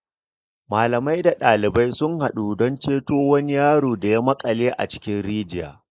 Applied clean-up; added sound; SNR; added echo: neural mask model Resemble Enhance denoiser.